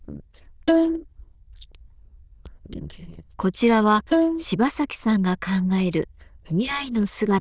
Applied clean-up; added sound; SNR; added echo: neural diffusion model UNIVERSE++.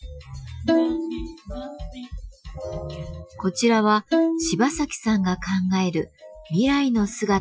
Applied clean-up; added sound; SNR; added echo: classical method Wiener filter.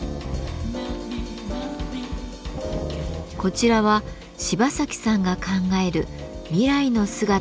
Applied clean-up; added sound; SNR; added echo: none; none; none; none.